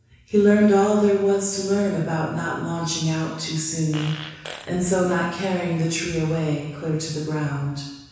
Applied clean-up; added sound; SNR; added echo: none; Fart; 16 dB; reverberation time 1.1 s.